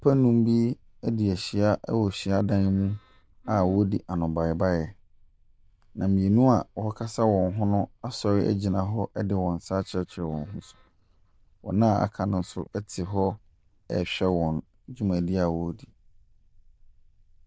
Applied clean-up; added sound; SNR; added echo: neural diffusion model UNIVERSE++.